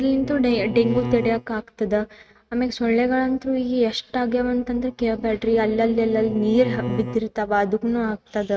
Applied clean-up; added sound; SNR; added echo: neural mask model RNNoise.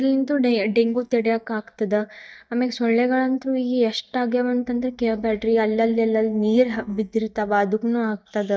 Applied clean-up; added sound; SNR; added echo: neural mask model DeepFilterNet 3.